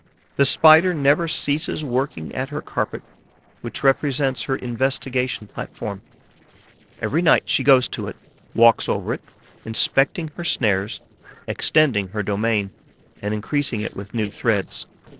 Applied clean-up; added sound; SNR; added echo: neural separator model SepFormer DNS4.